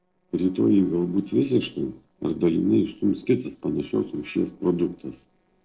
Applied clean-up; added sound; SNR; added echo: neural separator model SepFormer DNS4.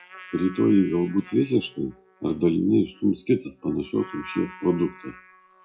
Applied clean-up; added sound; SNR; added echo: classical method WPE with log-MMSE.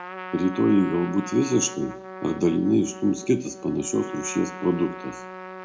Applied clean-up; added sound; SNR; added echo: none; Trumpet; 13 dB; reverberation time 0.3 s.